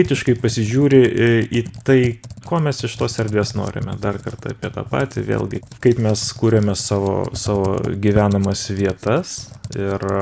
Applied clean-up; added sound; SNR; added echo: none; Computer keyboard; 15 dB; none.